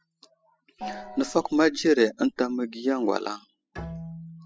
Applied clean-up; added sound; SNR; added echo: classical method spectral subtraction.